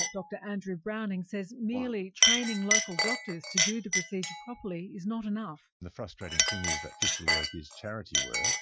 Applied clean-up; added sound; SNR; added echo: classical method Wiener filter.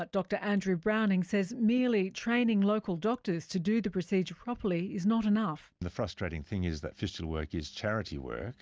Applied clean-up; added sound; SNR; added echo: none; none; none; none.